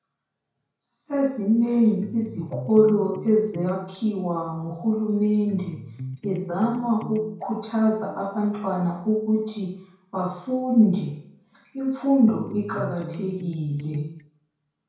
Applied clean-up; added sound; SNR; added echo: none; Electric guitar; 13 dB; reverberation time 0.5 s.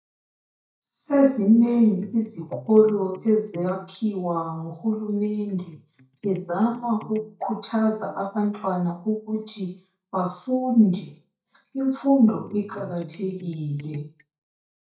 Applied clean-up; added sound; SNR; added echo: neural mask model DeepFilterNet 3.